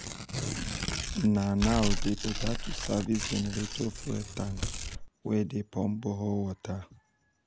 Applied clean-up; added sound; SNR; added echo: none; Tearing; 3 dB; none.